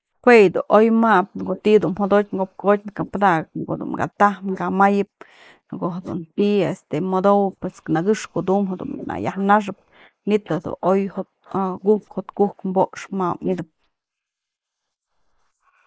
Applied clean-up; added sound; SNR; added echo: neural mask model Resemble Enhance denoiser.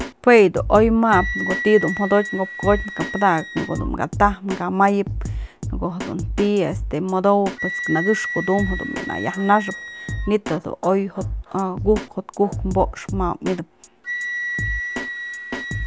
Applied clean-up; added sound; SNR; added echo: none; Drum kit + Wind instrument, woodwind instrument; 7 dB; none.